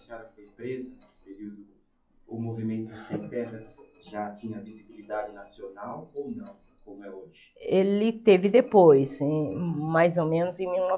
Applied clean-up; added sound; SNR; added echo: classical method log-MMSE.